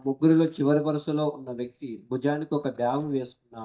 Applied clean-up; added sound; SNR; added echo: neural mask model DeepFilterNet 3.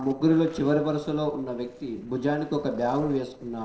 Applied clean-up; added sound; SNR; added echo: neural separator model SepFormer DNS4.